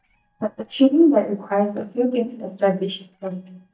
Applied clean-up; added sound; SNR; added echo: neural mask model DeepFilterNet 3.